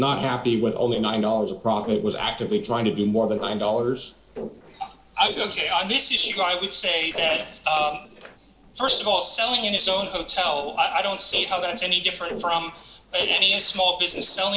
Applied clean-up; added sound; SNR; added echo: neural separator model SepFormer DNS4.